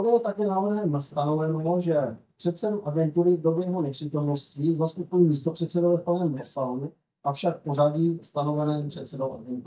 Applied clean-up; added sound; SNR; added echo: neural mask model DeepFilterNet 3.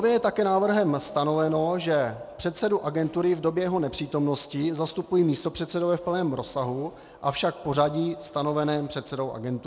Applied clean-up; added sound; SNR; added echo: none; none; none; none.